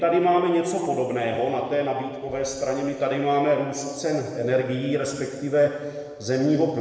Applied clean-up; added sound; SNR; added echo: none; none; none; reverberation time 1.5 s.